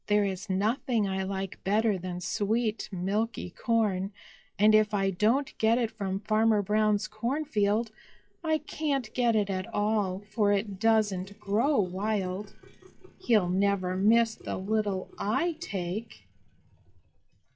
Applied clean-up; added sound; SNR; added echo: classical method log-MMSE.